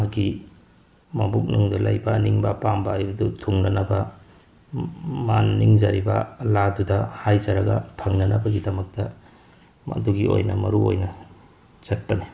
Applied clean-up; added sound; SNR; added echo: none; none; none; none.